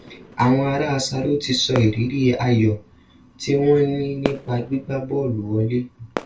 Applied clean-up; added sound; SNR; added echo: none; Fireworks; 15 dB; reverberation time 0.2 s.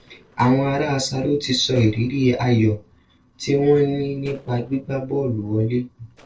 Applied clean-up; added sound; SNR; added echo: neural separator model SepFormer DNS4.